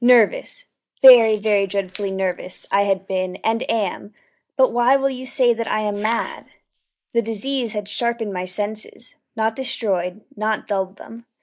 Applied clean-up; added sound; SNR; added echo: neural mask model Resemble Enhance denoiser.